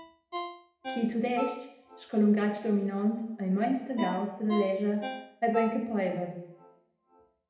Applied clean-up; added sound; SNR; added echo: none; Ringtone; 13 dB; reverberation time 0.8 s.